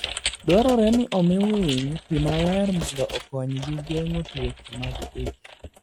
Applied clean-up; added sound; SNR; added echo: neural mask model RNNoise.